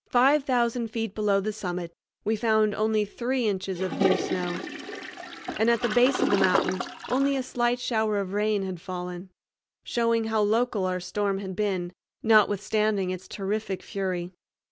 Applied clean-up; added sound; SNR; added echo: none; Toilet flush; 4 dB; none.